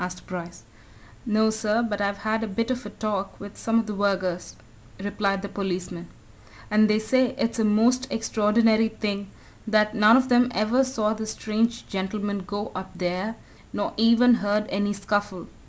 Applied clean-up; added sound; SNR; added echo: none; none; none; none.